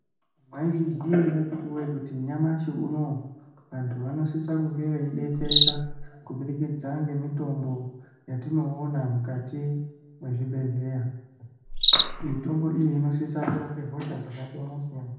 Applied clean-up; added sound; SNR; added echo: none; Cricket; 3 dB; reverberation time 0.8 s.